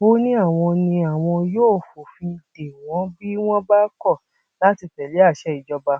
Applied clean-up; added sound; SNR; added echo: none; none; none; none.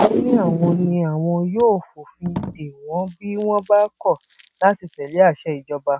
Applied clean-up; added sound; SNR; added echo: neural mask model RNNoise.